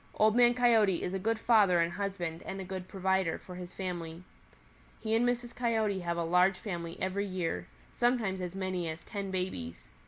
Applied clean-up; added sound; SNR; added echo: none; none; none; none.